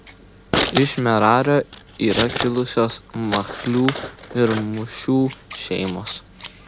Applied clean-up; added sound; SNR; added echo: none; Scissors; 8 dB; none.